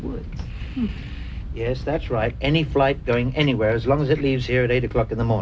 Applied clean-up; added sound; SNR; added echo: none; none; none; none.